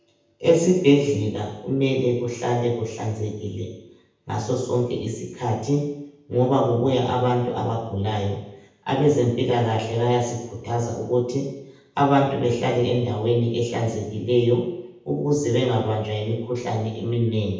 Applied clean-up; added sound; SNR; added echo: none; none; none; reverberation time 0.8 s.